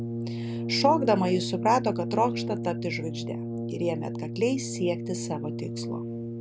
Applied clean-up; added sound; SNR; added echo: none; Brass instrument; 4 dB; none.